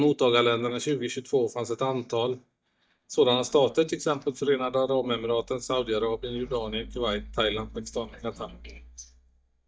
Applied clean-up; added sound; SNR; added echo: neural mask model DeepFilterNet 3.